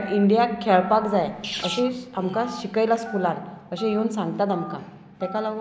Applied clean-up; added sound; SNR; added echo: none; Telephone + Sneeze; 14 dB; none.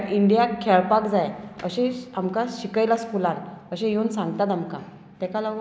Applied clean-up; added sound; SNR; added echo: none; none; none; none.